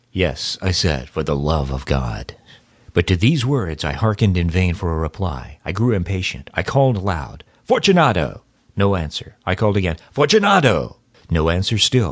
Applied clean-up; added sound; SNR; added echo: none; none; none; none.